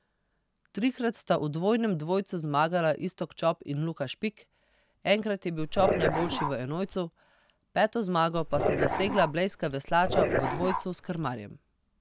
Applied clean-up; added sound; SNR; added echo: none; Dog; 1 dB; none.